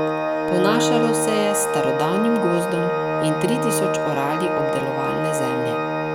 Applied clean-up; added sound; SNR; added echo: none; Organ; -3 dB; none.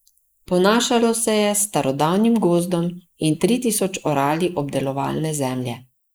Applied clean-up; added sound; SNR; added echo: neural mask model Resemble Enhance denoiser.